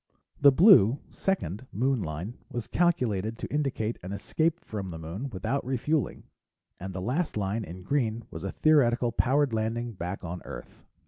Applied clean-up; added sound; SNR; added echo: none; none; none; none.